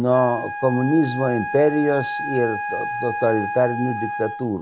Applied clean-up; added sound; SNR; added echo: none; Wind instrument, woodwind instrument; 7 dB; none.